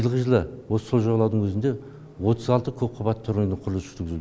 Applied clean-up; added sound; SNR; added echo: none; none; none; none.